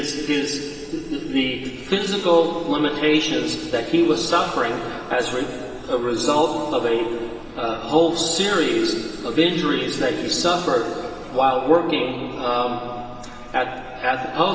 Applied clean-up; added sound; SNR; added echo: none; none; none; reverberation time 2.7 s.